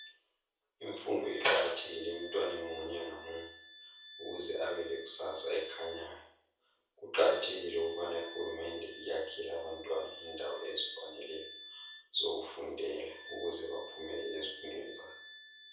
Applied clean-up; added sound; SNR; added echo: none; Wind instrument, woodwind instrument; 13 dB; reverberation time 0.6 s.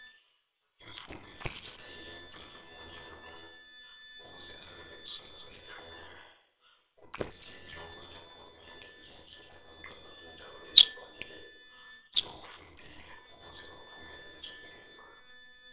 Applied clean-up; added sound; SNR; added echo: neural separator model SepFormer WHAMR!.